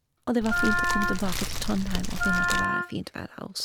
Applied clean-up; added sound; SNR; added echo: none; Wind instrument, woodwind instrument + Fire; -3 dB; none.